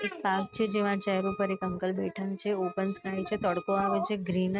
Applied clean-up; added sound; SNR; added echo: neural mask model RNNoise.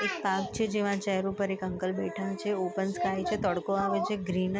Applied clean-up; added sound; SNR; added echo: none; none; none; none.